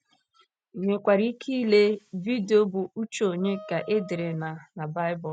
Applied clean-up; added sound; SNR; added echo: none; Wind instrument, woodwind instrument; 18 dB; none.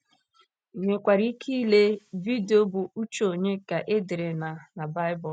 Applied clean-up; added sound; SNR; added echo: none; none; none; none.